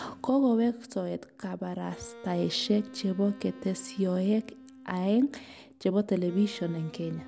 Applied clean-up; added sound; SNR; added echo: none; Wind instrument, woodwind instrument; 19 dB; none.